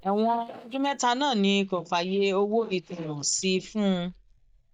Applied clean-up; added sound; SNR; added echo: neural mask model DeepFilterNet 3.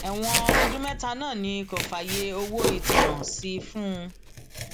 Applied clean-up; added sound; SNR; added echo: none; Domestic sounds, home sounds; -3 dB; none.